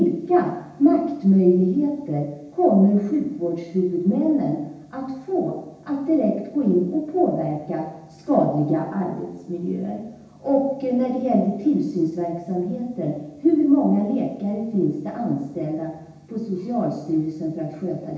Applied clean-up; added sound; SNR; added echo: none; none; none; reverberation time 0.9 s.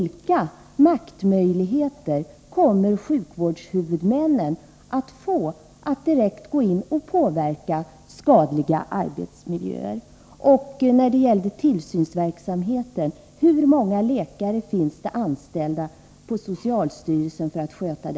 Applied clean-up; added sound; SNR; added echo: none; none; none; none.